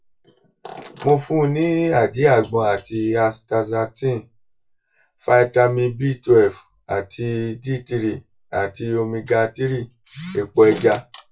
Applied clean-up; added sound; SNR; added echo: none; none; none; reverberation time 0.1 s.